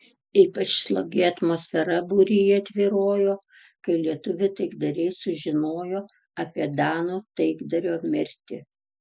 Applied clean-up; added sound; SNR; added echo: none; none; none; none.